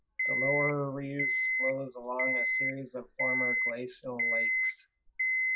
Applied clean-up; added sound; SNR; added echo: classical method log-MMSE.